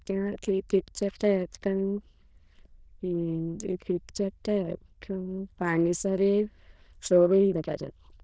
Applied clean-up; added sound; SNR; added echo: neural diffusion model UNIVERSE++.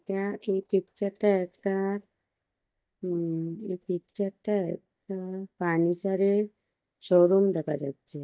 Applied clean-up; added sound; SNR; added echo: neural mask model DeepFilterNet 3.